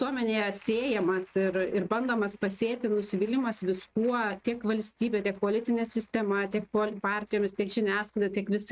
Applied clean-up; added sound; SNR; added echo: neural mask model RNNoise.